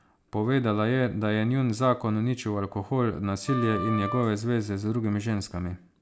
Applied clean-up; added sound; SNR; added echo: none; Wind instrument, woodwind instrument; 9 dB; none.